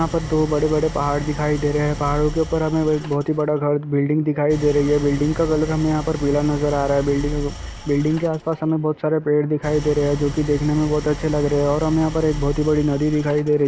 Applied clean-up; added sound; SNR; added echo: none; Idling; 11 dB; none.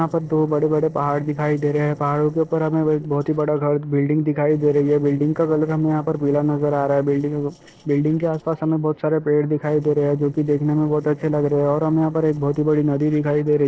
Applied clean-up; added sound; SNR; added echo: neural separator model SepFormer DNS4.